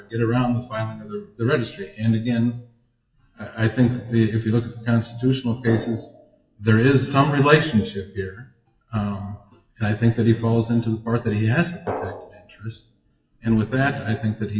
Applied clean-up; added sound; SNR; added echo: classical method WPE with log-MMSE.